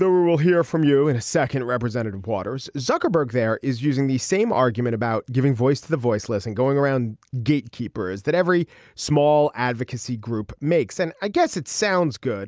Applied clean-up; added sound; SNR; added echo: none; none; none; none.